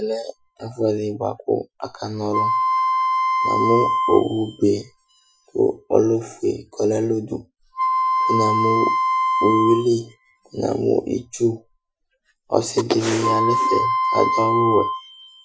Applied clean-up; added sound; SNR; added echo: classical method Wiener filter.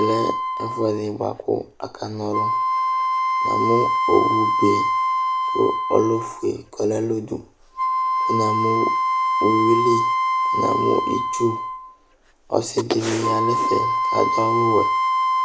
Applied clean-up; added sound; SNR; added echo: none; Wind instrument, woodwind instrument; -2 dB; none.